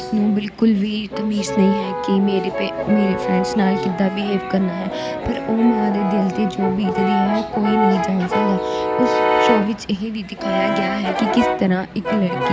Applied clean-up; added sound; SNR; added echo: none; Brass instrument; 3 dB; none.